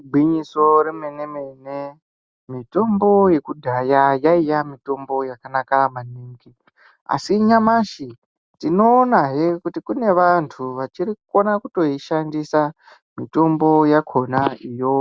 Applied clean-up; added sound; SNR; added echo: none; none; none; none.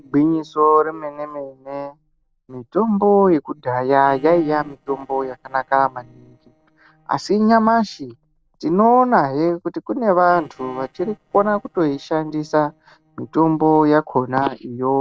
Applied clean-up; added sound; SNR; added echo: neural separator model SepFormer DNS4.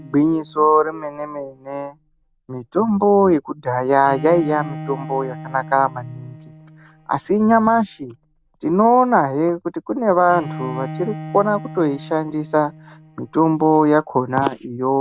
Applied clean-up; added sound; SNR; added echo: none; Bowed string instrument; 17 dB; none.